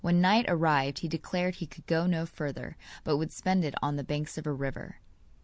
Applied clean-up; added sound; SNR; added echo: none; none; none; none.